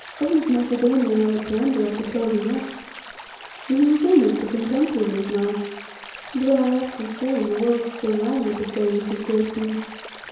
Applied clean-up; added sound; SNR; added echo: none; Stream; 16 dB; reverberation time 1.0 s.